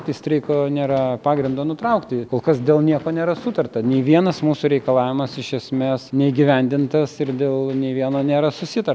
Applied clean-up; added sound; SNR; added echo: none; none; none; none.